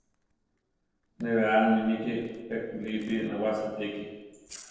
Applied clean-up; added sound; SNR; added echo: neural separator model SepFormer DNS4.